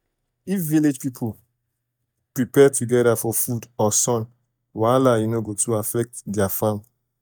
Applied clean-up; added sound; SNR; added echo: neural mask model DeepFilterNet 3.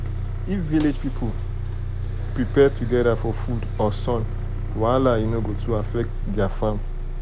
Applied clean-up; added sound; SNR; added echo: none; Bus; 2 dB; none.